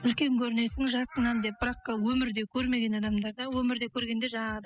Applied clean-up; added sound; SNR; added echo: classical method spectral subtraction.